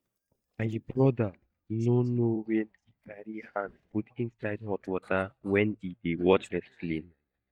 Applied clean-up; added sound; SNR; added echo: neural mask model DeepFilterNet 3.